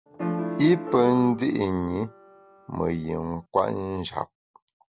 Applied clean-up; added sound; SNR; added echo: none; Piano; 9 dB; none.